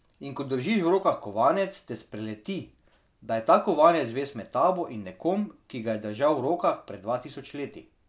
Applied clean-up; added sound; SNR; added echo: none; none; none; none.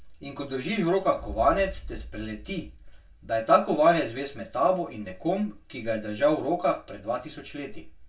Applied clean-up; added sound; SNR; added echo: none; Boom; 13 dB; reverberation time 0.1 s.